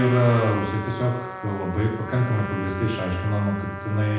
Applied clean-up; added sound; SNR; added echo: none; Trumpet; 11 dB; reverberation time 0.8 s.